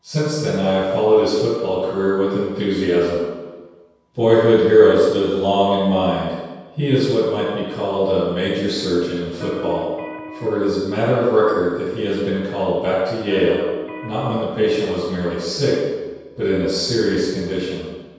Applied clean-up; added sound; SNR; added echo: none; Electric guitar; 13 dB; reverberation time 1.2 s.